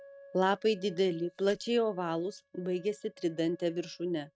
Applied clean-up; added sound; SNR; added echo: neural mask model RNNoise.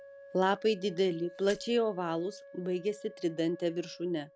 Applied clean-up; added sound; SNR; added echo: none; Glass + Wind instrument, woodwind instrument; 19 dB; none.